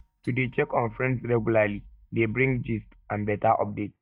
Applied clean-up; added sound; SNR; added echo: neural mask model DeepFilterNet 3.